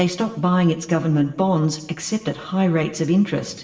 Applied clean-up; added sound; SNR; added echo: none; none; none; reverberation time 0.9 s.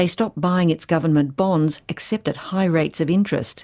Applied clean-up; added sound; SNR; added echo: none; none; none; none.